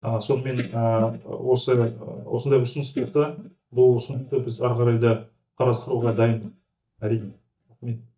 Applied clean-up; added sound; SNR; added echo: neural mask model DeepFilterNet 3.